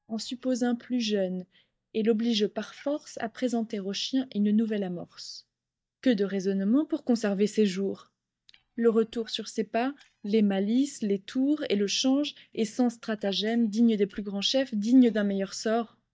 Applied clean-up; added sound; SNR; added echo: neural mask model DeepFilterNet 3.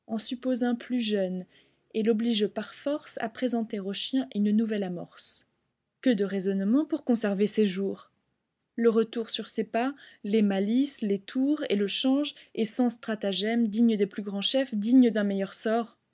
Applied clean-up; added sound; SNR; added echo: none; none; none; none.